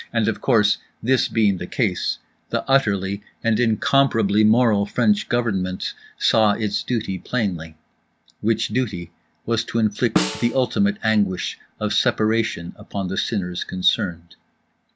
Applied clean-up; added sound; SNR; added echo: none; Snare drum; 6 dB; none.